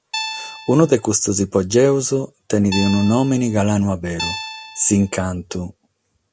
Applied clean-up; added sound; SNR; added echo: none; Guitar; 11 dB; none.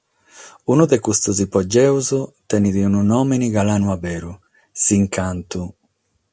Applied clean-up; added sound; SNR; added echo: none; none; none; none.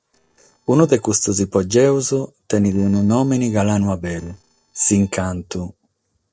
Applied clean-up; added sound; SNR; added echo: neural separator model SepFormer DNS4.